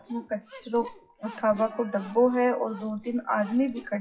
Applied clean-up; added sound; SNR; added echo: classical method WPE with log-MMSE.